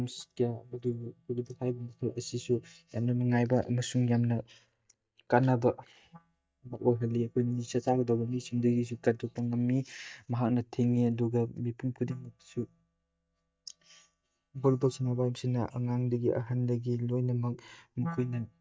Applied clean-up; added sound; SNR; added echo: neural mask model DeepFilterNet 3.